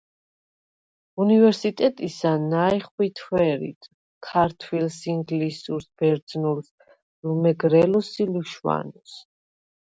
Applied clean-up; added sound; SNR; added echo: none; none; none; none.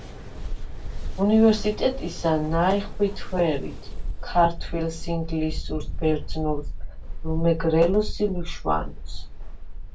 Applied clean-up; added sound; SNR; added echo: none; Mechanical fan; 4 dB; reverberation time 0.2 s.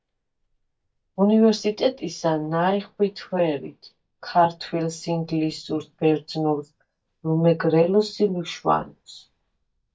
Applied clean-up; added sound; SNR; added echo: neural mask model DeepFilterNet 3.